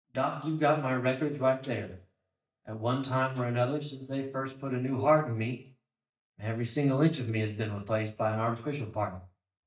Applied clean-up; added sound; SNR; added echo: neural mask model DeepFilterNet 3.